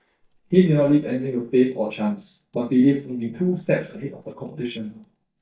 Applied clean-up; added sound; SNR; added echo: neural mask model DeepFilterNet 3.